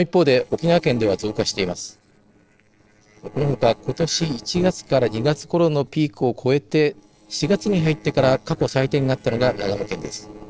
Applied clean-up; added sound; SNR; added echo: neural separator model SepFormer DNS4.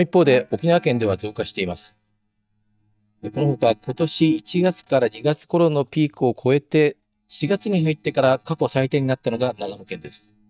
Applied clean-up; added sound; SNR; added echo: neural mask model DeepFilterNet 3.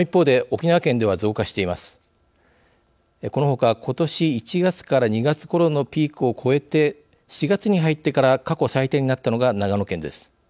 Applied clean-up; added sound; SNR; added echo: none; none; none; none.